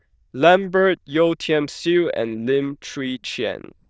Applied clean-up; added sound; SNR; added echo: neural diffusion model UNIVERSE++.